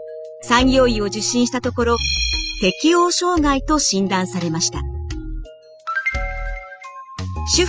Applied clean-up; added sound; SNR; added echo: classical method spectral subtraction.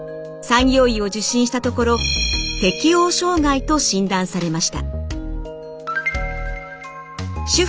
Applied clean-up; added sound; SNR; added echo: none; none; none; none.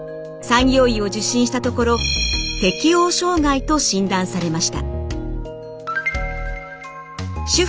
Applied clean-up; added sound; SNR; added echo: none; Bowed string instrument; 15 dB; none.